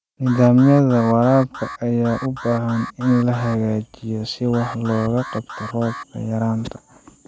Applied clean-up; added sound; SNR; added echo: none; Alarm; 15 dB; none.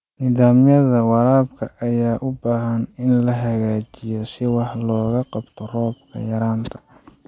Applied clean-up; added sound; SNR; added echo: none; none; none; none.